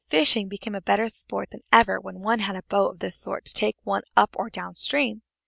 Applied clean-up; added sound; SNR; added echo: none; none; none; none.